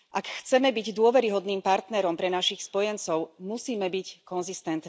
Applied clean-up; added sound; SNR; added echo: none; none; none; none.